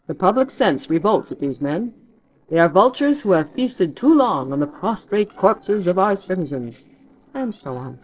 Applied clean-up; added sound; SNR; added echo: neural separator model SepFormer DNS4.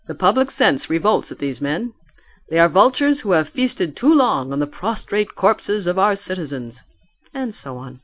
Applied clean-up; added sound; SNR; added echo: none; none; none; none.